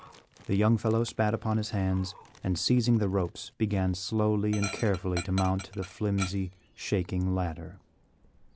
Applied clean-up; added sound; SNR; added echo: none; Dog; 18 dB; none.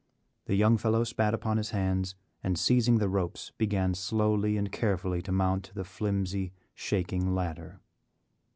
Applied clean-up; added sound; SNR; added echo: none; none; none; none.